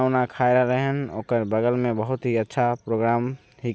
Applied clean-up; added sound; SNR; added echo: none; none; none; none.